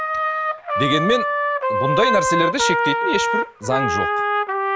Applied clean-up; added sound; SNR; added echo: none; Trumpet; -3 dB; none.